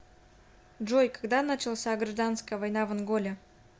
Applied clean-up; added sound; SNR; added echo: none; none; none; none.